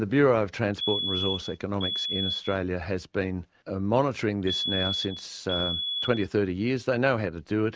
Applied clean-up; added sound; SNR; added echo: neural mask model RNNoise.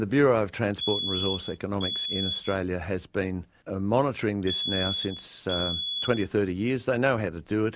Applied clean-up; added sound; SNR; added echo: none; Alarm; 4 dB; none.